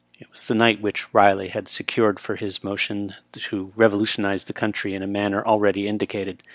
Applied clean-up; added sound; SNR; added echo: none; none; none; none.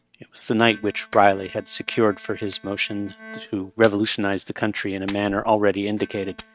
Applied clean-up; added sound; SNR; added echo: neural mask model RNNoise.